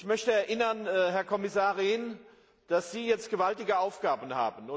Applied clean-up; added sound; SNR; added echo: none; none; none; none.